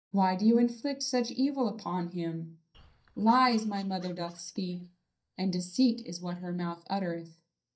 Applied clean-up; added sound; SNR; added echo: neural mask model DeepFilterNet 3.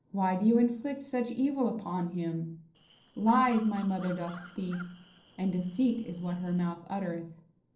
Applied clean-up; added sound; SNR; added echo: neural separator model SepFormer DNS4.